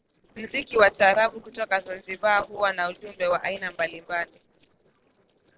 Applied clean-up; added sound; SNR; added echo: neural separator model SepFormer DNS4.